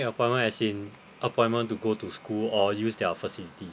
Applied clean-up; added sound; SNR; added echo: none; none; none; none.